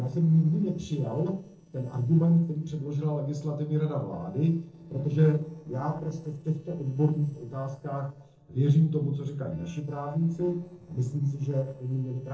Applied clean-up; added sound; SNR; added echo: neural separator model SepFormer DNS4.